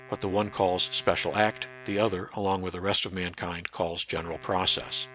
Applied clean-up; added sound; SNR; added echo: none; Wind instrument, woodwind instrument; 20 dB; none.